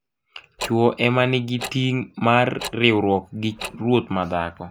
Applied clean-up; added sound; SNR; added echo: none; Tick-tock; 16 dB; none.